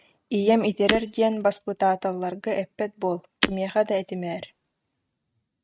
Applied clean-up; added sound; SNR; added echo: neural mask model RNNoise.